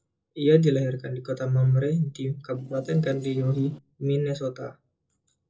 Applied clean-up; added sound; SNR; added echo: neural separator model SepFormer DNS4.